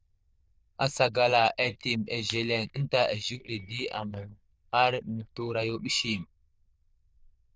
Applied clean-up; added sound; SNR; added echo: neural diffusion model UNIVERSE++.